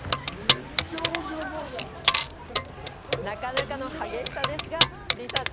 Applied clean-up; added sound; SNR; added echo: none; Keys jangling; -5 dB; none.